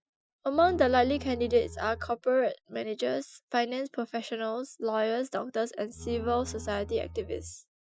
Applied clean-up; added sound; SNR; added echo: classical method Wiener filter.